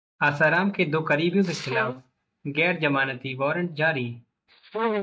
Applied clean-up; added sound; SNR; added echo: neural mask model DeepFilterNet 3.